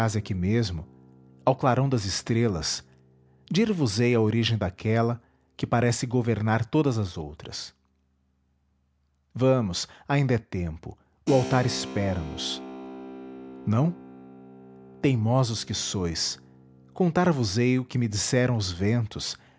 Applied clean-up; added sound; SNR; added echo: none; Keyboard (musical); 18 dB; none.